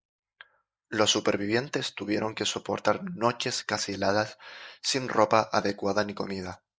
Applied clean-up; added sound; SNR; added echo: neural mask model Resemble Enhance denoiser.